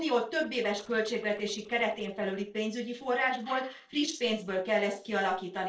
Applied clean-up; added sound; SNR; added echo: neural separator model SepFormer DNS4.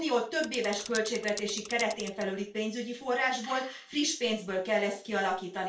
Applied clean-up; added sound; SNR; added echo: none; Mechanisms / Bicycle; 13 dB; reverberation time 0.3 s.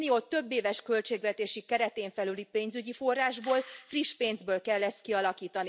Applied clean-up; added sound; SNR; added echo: none; none; none; none.